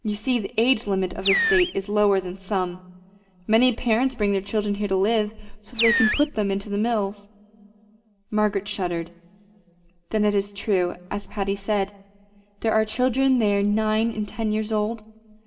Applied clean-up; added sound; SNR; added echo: none; Animal; 2 dB; reverberation time 0.9 s.